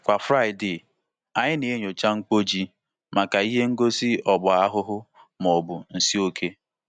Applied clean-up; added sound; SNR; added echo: none; none; none; none.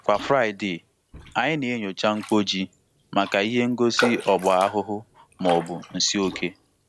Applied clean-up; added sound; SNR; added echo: none; Raindrop; 12 dB; none.